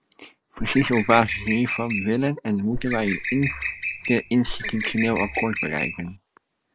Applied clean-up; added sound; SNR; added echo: none; Bird; 6 dB; none.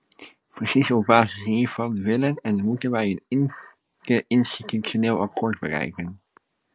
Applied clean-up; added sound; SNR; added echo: none; none; none; none.